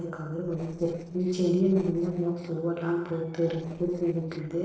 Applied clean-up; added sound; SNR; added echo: neural separator model SepFormer DNS4.